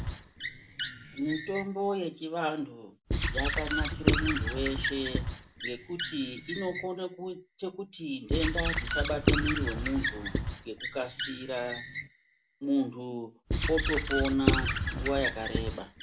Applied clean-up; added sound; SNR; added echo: none; Squeak / Writing; -1 dB; none.